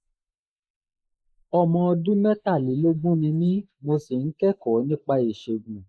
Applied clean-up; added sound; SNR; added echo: neural mask model Resemble Enhance denoiser.